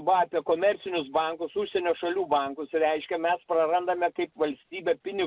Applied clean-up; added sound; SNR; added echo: none; none; none; none.